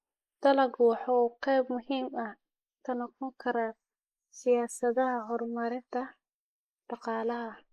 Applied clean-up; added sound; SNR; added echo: neural mask model Resemble Enhance denoiser.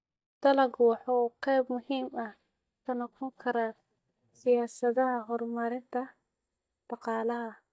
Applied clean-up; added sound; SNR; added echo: neural mask model DeepFilterNet 3.